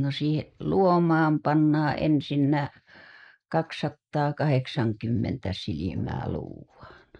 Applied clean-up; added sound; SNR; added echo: neural mask model Resemble Enhance denoiser.